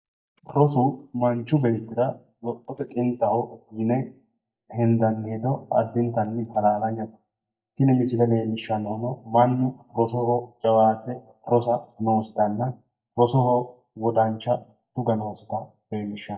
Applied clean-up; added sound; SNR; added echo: neural mask model DeepFilterNet 3.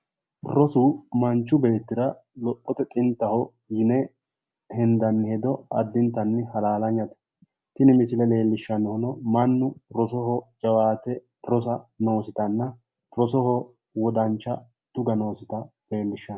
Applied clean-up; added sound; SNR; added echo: none; none; none; none.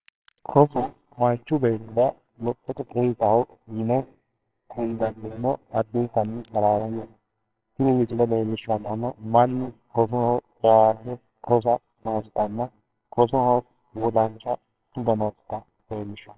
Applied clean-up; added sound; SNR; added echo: neural separator model SepFormer WHAMR!.